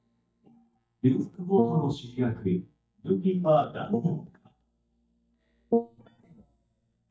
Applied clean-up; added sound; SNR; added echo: neural mask model DeepFilterNet 3.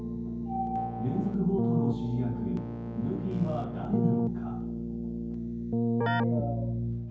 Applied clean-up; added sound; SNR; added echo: none; Keyboard (musical); -2 dB; reverberation time 0.9 s.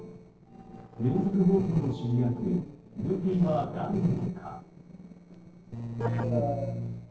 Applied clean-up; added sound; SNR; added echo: neural separator model SepFormer DNS4.